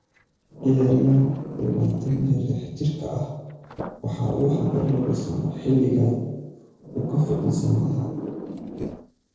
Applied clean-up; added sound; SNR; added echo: neural separator model SepFormer DNS4.